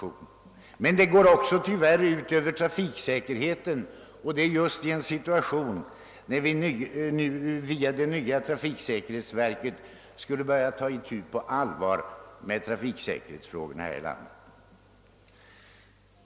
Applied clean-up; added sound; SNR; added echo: none; none; none; none.